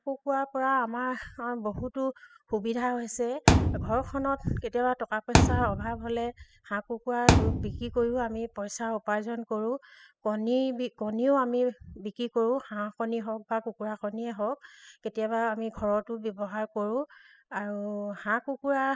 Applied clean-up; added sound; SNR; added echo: classical method spectral subtraction.